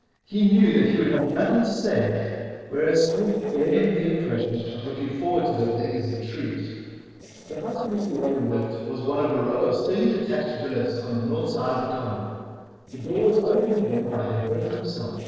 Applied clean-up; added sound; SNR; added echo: neural separator model SepFormer DNS4.